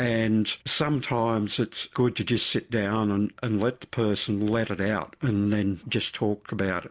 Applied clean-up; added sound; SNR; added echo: none; none; none; none.